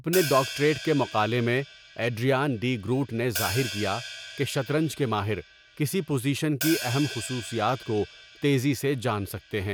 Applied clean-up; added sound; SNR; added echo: none; Hi-hat; 12 dB; none.